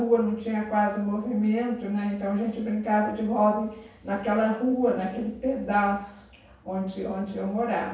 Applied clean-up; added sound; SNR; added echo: none; none; none; reverberation time 0.7 s.